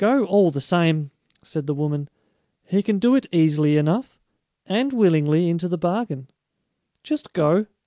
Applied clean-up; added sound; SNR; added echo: none; none; none; none.